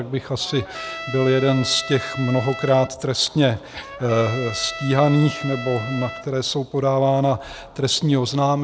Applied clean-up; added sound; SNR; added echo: none; Trumpet; 12 dB; none.